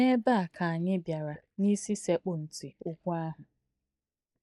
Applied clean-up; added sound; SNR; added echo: neural mask model DeepFilterNet 3.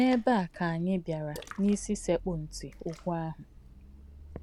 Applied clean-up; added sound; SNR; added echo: none; Splash, splatter; 17 dB; none.